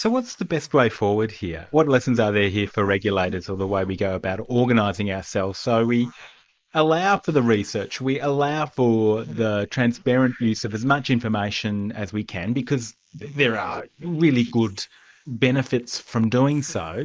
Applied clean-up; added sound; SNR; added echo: neural mask model Resemble Enhance denoiser.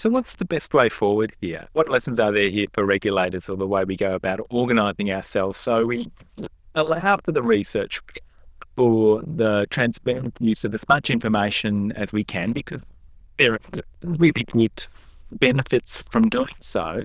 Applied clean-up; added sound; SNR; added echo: neural diffusion model UNIVERSE++.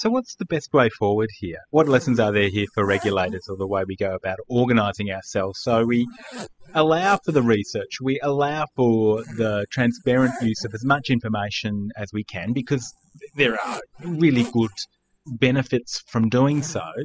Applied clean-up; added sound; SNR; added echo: classical method spectral subtraction.